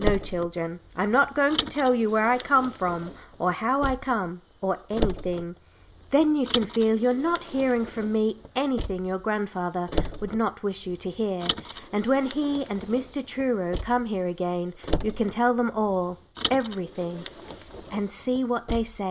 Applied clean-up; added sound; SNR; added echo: none; Car; 9 dB; none.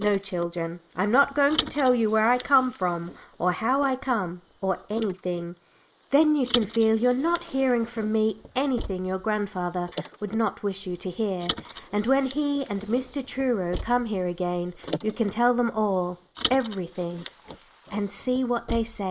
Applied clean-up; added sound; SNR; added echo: neural mask model Resemble Enhance denoiser.